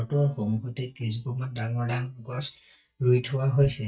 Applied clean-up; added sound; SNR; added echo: neural mask model DeepFilterNet 3.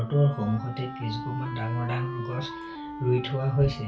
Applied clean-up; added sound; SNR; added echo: none; Wind instrument, woodwind instrument; 10 dB; reverberation time 0.3 s.